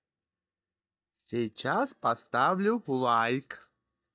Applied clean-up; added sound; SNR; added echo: neural mask model DeepFilterNet 3.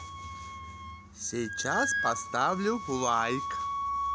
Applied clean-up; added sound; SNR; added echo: none; Wind instrument, woodwind instrument; 3 dB; none.